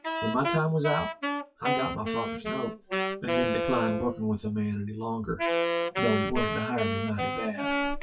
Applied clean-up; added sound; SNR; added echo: classical method WPE with log-MMSE.